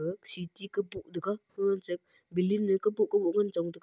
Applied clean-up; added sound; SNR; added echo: none; none; none; none.